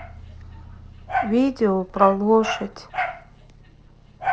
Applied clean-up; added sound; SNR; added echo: neural separator model SepFormer DNS4.